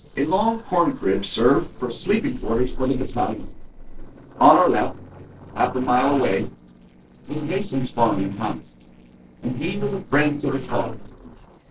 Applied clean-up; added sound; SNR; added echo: neural separator model SepFormer DNS4.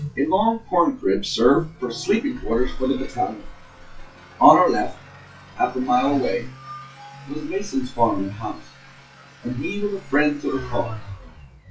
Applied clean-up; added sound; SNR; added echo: classical method WPE with log-MMSE.